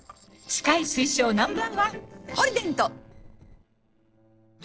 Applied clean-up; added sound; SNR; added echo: neural separator model SepFormer DNS4.